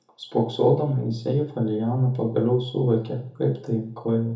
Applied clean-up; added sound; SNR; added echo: none; none; none; reverberation time 0.6 s.